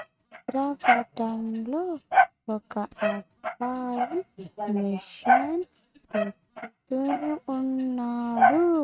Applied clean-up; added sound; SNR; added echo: neural mask model RNNoise.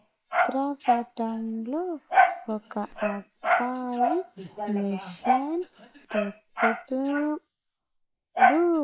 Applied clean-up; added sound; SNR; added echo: neural mask model Resemble Enhance denoiser.